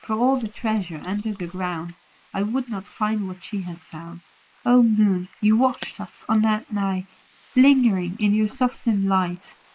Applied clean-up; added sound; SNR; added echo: neural mask model Resemble Enhance denoiser.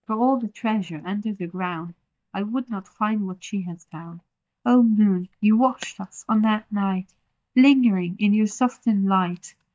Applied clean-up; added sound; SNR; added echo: neural mask model DeepFilterNet 3.